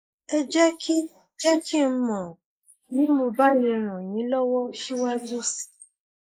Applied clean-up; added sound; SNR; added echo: neural mask model Resemble Enhance denoiser.